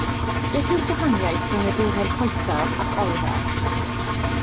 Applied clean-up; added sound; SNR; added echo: none; Engine; -3 dB; none.